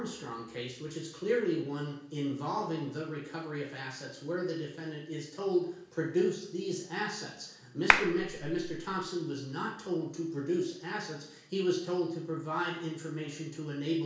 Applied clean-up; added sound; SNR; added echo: none; Clapping; -4 dB; reverberation time 0.6 s.